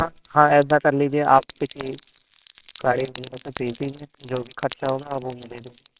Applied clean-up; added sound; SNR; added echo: neural separator model SepFormer WHAMR!.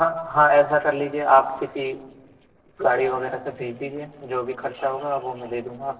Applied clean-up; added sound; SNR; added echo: neural separator model SepFormer DNS4.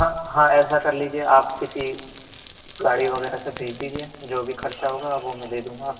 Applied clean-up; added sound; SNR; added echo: none; Rain; 17 dB; reverberation time 1.4 s.